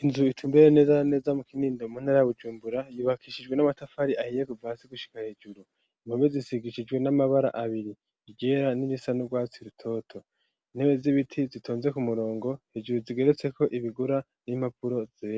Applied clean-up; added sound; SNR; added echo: none; none; none; none.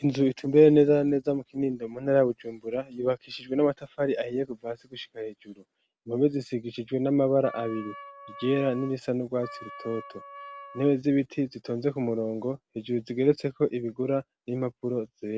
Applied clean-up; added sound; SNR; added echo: none; Wind instrument, woodwind instrument; 17 dB; none.